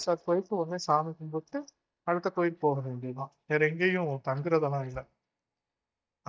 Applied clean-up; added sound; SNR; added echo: neural mask model DeepFilterNet 3.